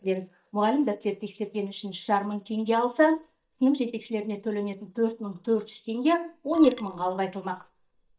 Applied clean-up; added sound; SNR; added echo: neural mask model DeepFilterNet 3.